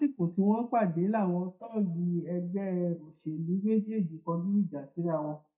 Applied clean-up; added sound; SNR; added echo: neural mask model DeepFilterNet 3.